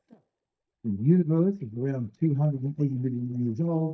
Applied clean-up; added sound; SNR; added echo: neural mask model DeepFilterNet 3.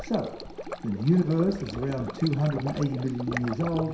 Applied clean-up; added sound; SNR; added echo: none; Stream; 10 dB; reverberation time 0.7 s.